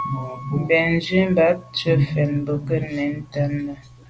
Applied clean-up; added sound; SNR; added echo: none; Piano; 19 dB; none.